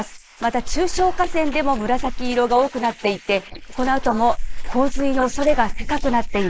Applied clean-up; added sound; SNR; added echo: neural mask model Resemble Enhance denoiser.